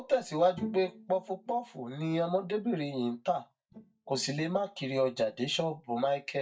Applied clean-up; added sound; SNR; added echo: neural mask model DeepFilterNet 3.